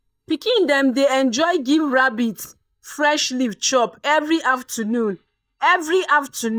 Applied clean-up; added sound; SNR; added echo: neural mask model DeepFilterNet 3.